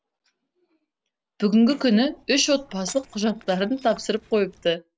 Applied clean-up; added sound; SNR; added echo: neural separator model SepFormer DNS4.